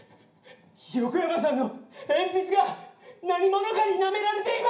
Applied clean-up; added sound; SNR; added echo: none; none; none; reverberation time 0.5 s.